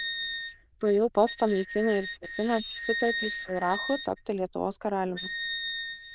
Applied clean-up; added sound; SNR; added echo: neural diffusion model UNIVERSE++.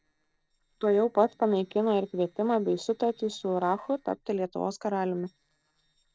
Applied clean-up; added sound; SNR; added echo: neural separator model SepFormer DNS4.